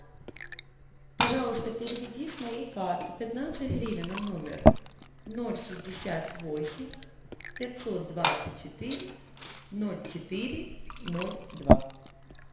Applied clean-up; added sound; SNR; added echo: none; Liquid; -3 dB; reverberation time 1.0 s.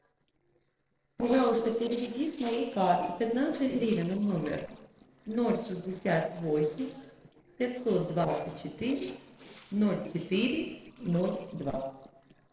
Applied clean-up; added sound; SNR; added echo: neural separator model SepFormer DNS4.